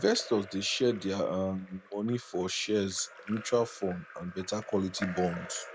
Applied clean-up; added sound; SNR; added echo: none; Drip / Trickle, dribble / Splash, splatter; 16 dB; none.